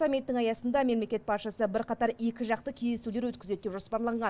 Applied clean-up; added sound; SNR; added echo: none; none; none; none.